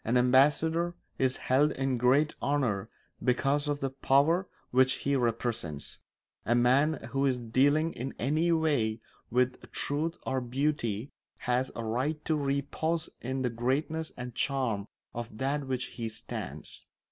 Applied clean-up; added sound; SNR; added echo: none; none; none; none.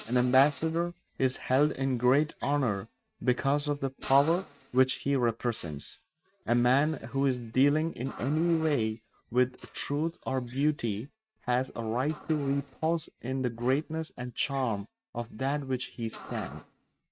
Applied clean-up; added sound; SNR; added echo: neural mask model RNNoise.